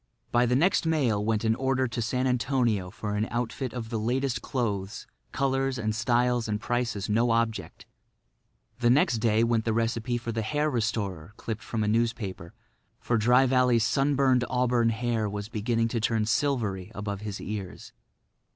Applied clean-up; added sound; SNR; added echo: none; none; none; none.